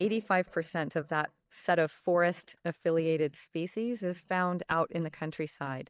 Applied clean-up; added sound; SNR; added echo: neural mask model DeepFilterNet 3.